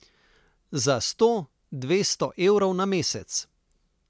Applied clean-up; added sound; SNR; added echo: none; none; none; none.